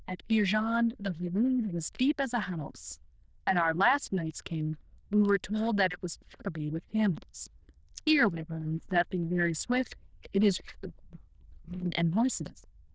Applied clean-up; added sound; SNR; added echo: neural diffusion model UNIVERSE++.